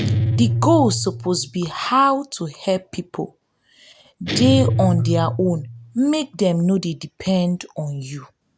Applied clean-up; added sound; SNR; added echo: none; Guitar; 4 dB; none.